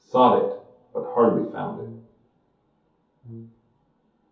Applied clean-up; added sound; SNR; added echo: none; Brass instrument; 18 dB; reverberation time 0.5 s.